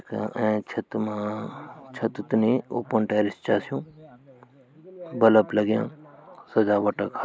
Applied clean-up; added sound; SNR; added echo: none; none; none; none.